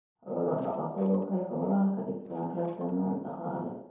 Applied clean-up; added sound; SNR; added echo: neural separator model SepFormer DNS4.